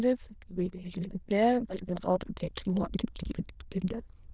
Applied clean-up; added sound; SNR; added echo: neural diffusion model UNIVERSE++.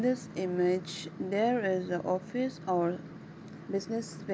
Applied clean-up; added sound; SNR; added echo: none; none; none; none.